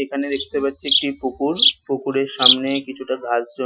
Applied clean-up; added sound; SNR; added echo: classical method Wiener filter.